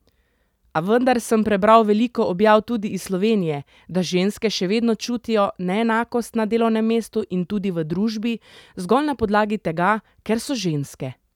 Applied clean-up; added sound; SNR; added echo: none; none; none; none.